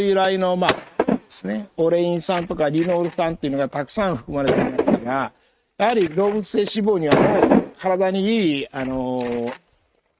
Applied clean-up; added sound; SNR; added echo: neural mask model RNNoise.